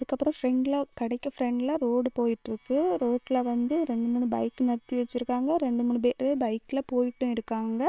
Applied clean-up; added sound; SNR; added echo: neural separator model SepFormer WHAM!.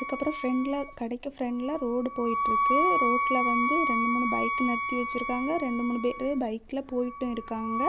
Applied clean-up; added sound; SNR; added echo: none; Wind instrument, woodwind instrument; 0 dB; none.